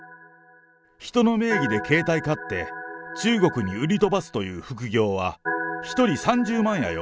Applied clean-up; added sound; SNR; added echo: none; Organ; 10 dB; none.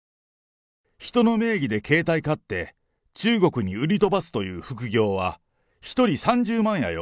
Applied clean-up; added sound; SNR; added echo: none; none; none; none.